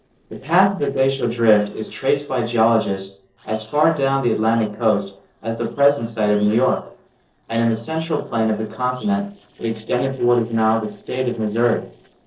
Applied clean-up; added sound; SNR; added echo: neural separator model SepFormer DNS4.